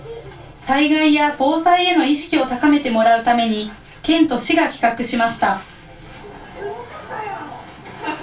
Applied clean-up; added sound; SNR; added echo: none; none; none; reverberation time 0.2 s.